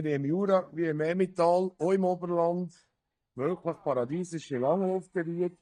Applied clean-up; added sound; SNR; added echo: neural mask model DeepFilterNet 3.